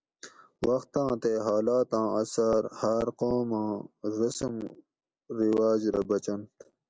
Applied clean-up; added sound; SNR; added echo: none; none; none; none.